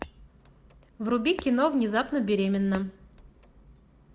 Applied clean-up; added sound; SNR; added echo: none; Shatter; 19 dB; none.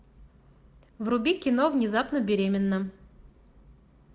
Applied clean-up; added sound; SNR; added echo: none; none; none; none.